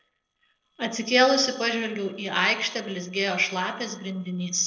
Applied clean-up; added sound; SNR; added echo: neural separator model SepFormer DNS4.